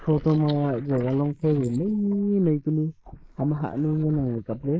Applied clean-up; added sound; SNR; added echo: neural mask model Resemble Enhance denoiser.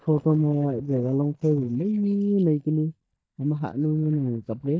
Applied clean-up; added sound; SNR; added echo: neural mask model DeepFilterNet 3.